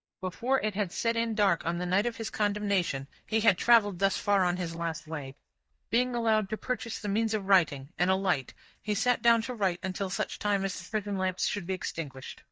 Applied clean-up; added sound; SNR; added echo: neural mask model DeepFilterNet 3.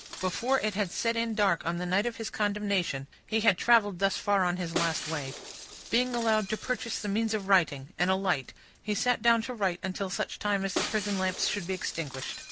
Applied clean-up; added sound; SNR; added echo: none; Shatter; 13 dB; none.